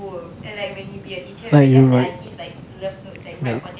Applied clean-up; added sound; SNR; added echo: none; none; none; none.